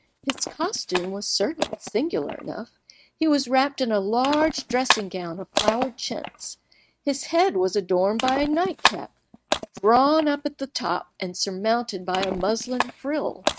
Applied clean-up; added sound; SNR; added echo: neural mask model RNNoise.